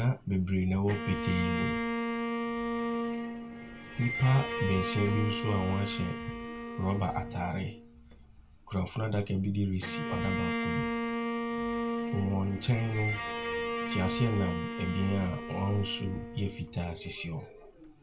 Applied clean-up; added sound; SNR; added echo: none; Bowed string instrument; 4 dB; reverberation time 0.2 s.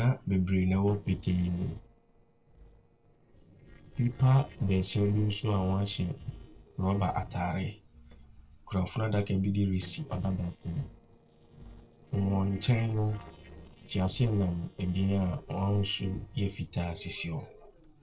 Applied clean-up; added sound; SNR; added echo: neural separator model SepFormer DNS4.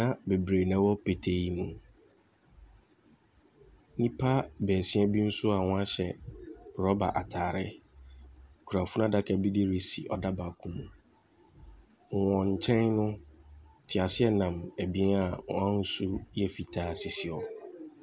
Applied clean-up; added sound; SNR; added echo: none; none; none; none.